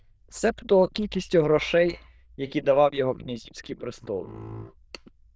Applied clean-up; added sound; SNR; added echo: neural diffusion model UNIVERSE++.